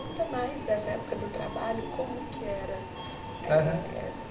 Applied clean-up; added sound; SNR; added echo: none; Subway, metro, underground; 7 dB; reverberation time 0.4 s.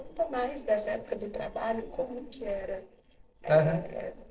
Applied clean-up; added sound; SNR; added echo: neural separator model SepFormer DNS4.